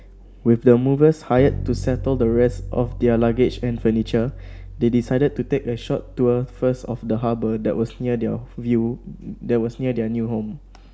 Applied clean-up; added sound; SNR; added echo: none; Bass guitar; 13 dB; none.